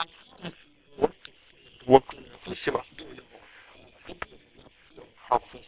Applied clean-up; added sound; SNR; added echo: neural separator model SepFormer WHAM!.